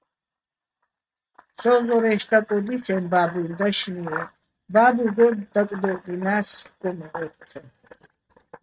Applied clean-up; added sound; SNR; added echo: neural mask model RNNoise.